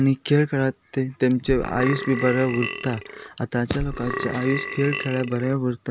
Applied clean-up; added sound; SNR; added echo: none; Burping, eructation; 8 dB; none.